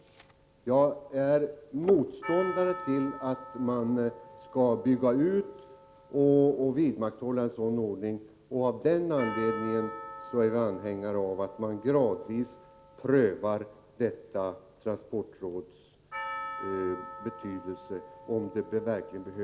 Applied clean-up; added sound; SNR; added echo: none; Percussion; 15 dB; none.